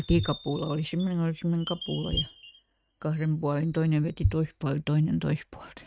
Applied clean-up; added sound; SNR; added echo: neural mask model RNNoise.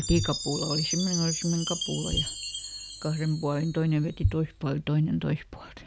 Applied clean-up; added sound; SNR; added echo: none; Chime; 8 dB; none.